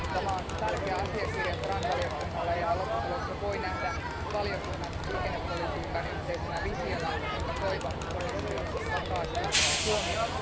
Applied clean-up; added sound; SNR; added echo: none; Train + Crowd; -4 dB; none.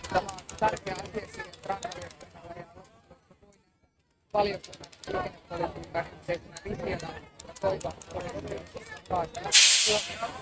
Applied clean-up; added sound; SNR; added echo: neural mask model RNNoise.